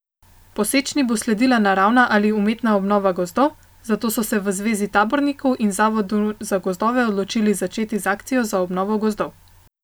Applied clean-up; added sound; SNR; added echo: none; none; none; none.